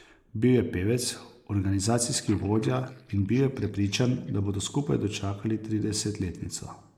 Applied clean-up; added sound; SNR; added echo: neural mask model Resemble Enhance denoiser.